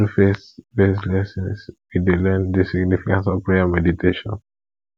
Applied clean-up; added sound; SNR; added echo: none; none; none; none.